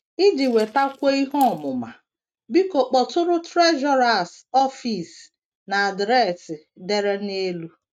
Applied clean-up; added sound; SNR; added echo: neural mask model RNNoise.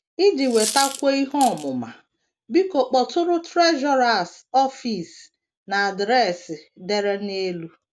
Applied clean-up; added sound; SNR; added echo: none; Coin (dropping); 5 dB; none.